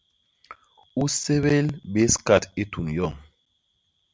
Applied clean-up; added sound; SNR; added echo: none; none; none; none.